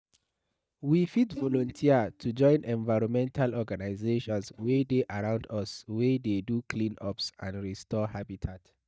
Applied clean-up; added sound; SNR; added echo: neural mask model DeepFilterNet 3.